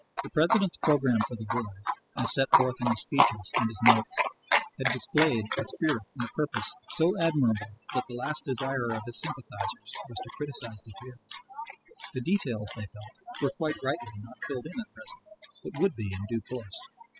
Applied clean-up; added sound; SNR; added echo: classical method spectral subtraction.